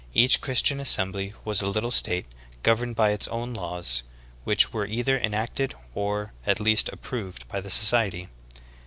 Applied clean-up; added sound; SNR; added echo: none; none; none; none.